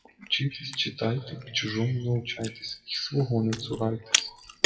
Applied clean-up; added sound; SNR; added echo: classical method WPE with log-MMSE.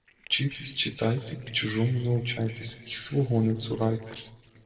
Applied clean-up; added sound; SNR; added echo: neural separator model SepFormer DNS4.